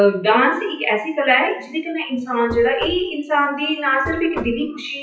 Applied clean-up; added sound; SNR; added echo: classical method WPE with log-MMSE.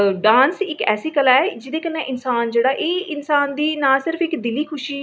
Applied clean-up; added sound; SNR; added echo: none; none; none; none.